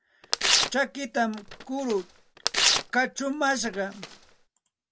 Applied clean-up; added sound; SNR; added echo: none; Tearing; -1 dB; none.